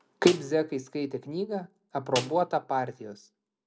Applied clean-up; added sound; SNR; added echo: none; Snare drum; 12 dB; none.